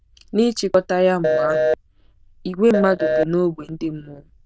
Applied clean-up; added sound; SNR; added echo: neural diffusion model UNIVERSE++.